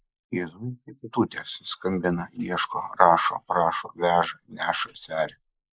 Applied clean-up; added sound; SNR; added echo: neural mask model Resemble Enhance denoiser.